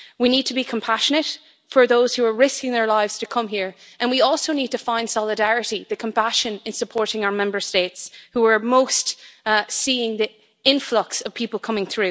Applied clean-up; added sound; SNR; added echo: none; none; none; none.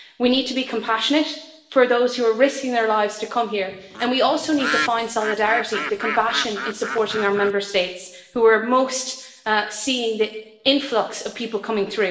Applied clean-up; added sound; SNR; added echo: none; Bird; 7 dB; reverberation time 0.8 s.